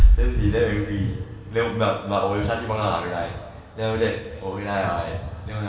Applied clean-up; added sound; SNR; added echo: none; Bass drum; 0 dB; reverberation time 2.1 s.